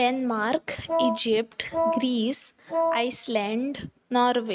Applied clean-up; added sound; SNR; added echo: neural mask model RNNoise.